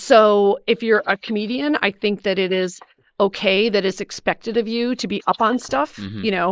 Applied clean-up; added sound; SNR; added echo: neural mask model Resemble Enhance denoiser.